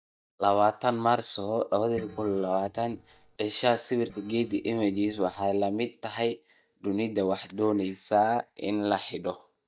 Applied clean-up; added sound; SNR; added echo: neural mask model DeepFilterNet 3.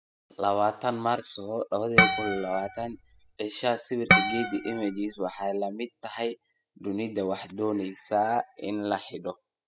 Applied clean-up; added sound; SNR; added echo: classical method spectral subtraction.